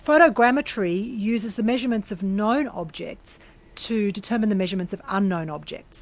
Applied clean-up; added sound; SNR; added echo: none; none; none; none.